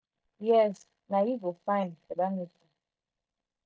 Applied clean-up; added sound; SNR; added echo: neural mask model DeepFilterNet 3.